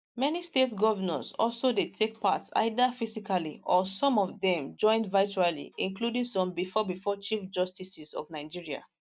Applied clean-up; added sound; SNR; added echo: none; none; none; none.